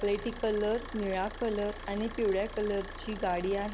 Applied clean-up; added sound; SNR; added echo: none; Idling / Car; 11 dB; none.